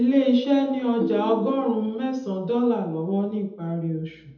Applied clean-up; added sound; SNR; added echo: none; Ringtone; 11 dB; reverberation time 0.7 s.